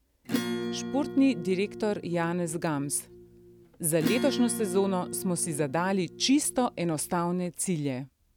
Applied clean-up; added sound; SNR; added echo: none; Acoustic guitar / Strum; 8 dB; none.